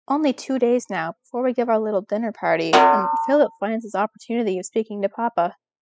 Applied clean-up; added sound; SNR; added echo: classical method spectral subtraction.